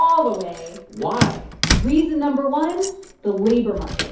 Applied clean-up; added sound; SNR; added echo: none; Keys jangling; 5 dB; reverberation time 0.5 s.